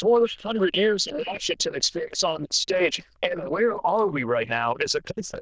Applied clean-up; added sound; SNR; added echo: neural diffusion model UNIVERSE++.